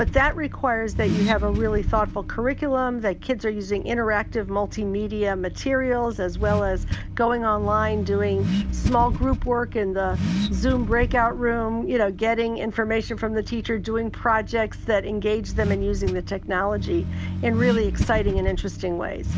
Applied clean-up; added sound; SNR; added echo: none; Accelerating, revving, vroom / Car; 4 dB; none.